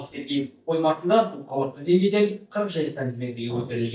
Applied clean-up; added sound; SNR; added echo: neural mask model DeepFilterNet 3.